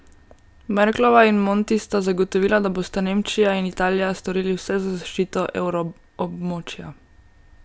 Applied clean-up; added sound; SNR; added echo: none; none; none; none.